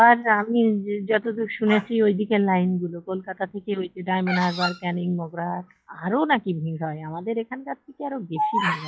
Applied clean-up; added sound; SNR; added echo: classical method log-MMSE.